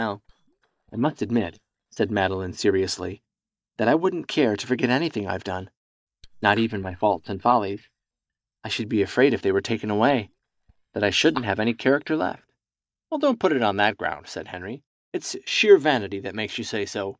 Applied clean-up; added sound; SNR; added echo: neural mask model DeepFilterNet 3.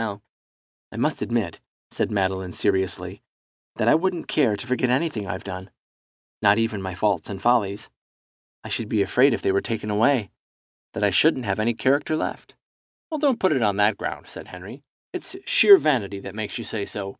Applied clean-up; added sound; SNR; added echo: none; none; none; none.